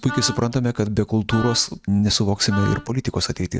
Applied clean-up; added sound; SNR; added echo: neural mask model RNNoise.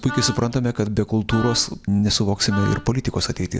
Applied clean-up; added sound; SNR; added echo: none; Wind instrument, woodwind instrument; 13 dB; none.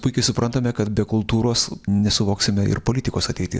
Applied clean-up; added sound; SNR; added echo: none; none; none; none.